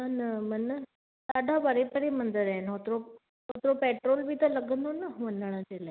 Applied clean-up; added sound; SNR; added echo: none; none; none; none.